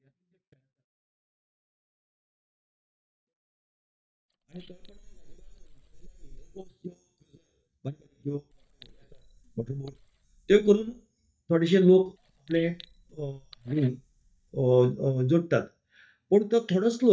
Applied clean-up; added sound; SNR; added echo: neural mask model DeepFilterNet 3.